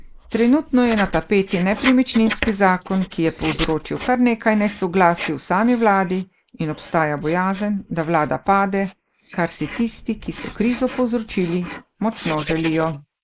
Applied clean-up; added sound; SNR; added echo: neural mask model Resemble Enhance denoiser.